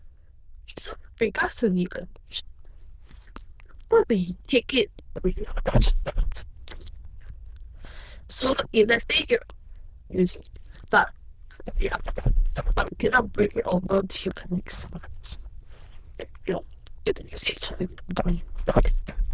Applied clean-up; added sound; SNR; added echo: neural diffusion model UNIVERSE++.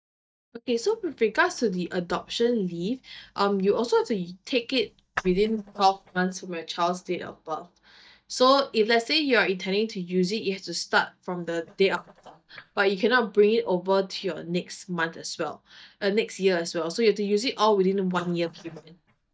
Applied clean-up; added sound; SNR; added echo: neural mask model DeepFilterNet 3.